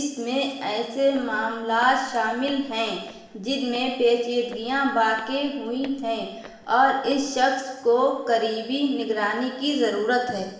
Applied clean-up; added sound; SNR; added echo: neural separator model SepFormer DNS4.